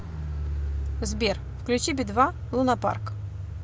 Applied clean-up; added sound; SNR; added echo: none; Car; 4 dB; none.